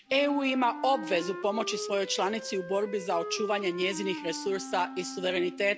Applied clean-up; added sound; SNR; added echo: none; Wind instrument, woodwind instrument; 10 dB; none.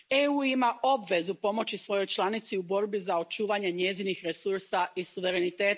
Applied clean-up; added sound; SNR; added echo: neural mask model Resemble Enhance denoiser.